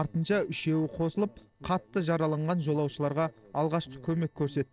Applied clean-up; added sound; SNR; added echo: neural separator model SepFormer DNS4.